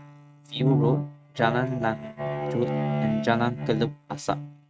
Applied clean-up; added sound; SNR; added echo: neural mask model RNNoise.